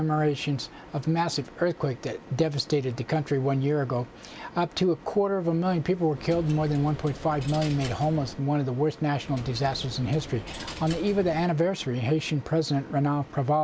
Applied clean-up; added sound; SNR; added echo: none; Coin (dropping); 14 dB; none.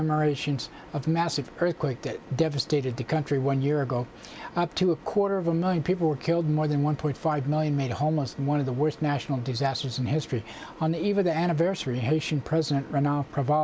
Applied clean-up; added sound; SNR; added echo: none; none; none; none.